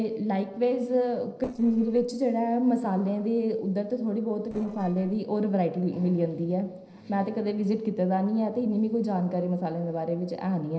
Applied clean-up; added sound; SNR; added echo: neural separator model SepFormer DNS4.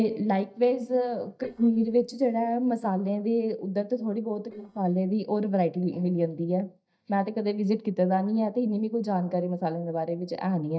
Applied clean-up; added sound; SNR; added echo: neural mask model DeepFilterNet 3.